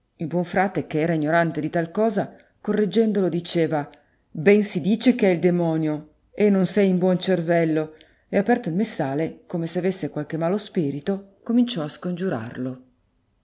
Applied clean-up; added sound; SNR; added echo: none; none; none; none.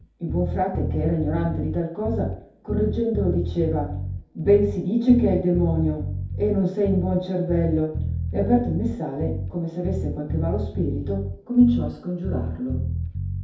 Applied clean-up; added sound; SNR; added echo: none; Bass guitar; 5 dB; reverberation time 0.6 s.